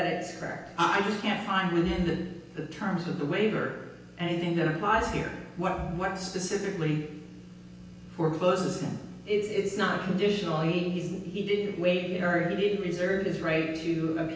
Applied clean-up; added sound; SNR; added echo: none; none; none; reverberation time 0.9 s.